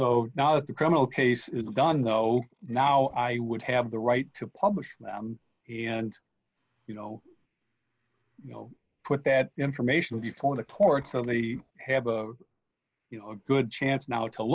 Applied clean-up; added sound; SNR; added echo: neural mask model Resemble Enhance denoiser.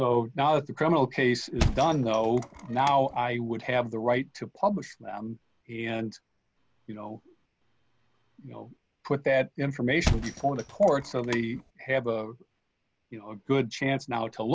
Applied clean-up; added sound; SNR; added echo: none; Thump, thud; 4 dB; none.